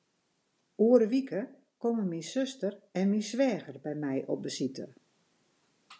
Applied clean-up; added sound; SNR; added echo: none; none; none; none.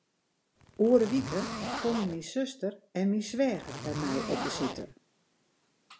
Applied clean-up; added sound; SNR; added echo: none; Zipper (clothing); 7 dB; none.